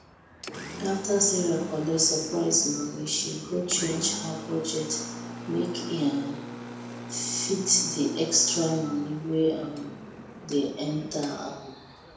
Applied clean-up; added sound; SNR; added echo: none; Engine; 11 dB; reverberation time 0.9 s.